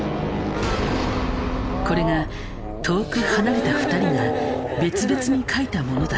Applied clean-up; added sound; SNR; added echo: none; Wind instrument, woodwind instrument; 9 dB; none.